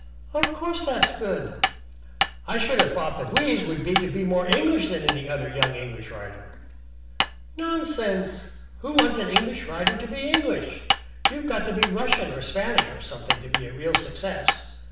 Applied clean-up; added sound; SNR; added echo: none; Hammer; -1 dB; reverberation time 0.9 s.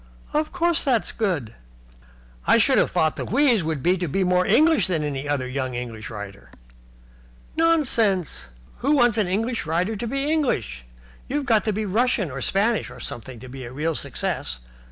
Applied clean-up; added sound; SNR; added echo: none; none; none; none.